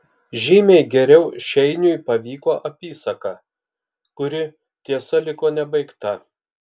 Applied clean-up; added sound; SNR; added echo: none; none; none; none.